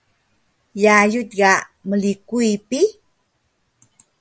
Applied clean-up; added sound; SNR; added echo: none; none; none; none.